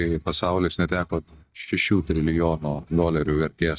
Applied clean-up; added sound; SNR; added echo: neural mask model DeepFilterNet 3.